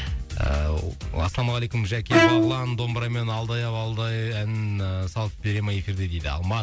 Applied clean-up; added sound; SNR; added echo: none; Bowed string instrument; -2 dB; none.